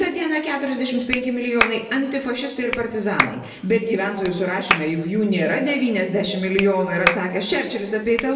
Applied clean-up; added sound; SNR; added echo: none; Clapping; 7 dB; reverberation time 0.9 s.